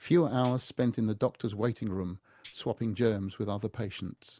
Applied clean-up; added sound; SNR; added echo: none; Tambourine; 11 dB; none.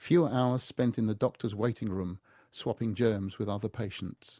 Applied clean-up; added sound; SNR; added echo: none; none; none; none.